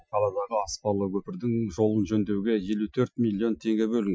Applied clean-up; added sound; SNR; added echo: classical method Wiener filter.